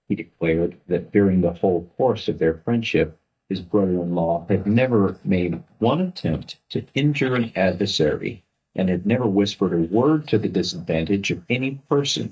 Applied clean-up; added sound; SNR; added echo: neural mask model DeepFilterNet 3.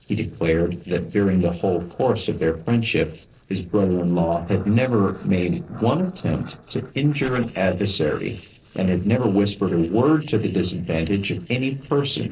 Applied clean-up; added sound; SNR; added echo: neural separator model SepFormer DNS4.